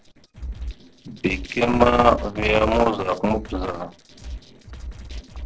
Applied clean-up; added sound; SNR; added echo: neural separator model SepFormer DNS4.